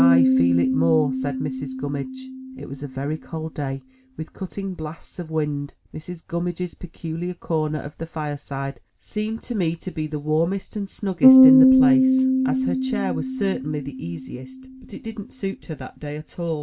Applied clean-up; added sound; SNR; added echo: none; Piano; -3 dB; none.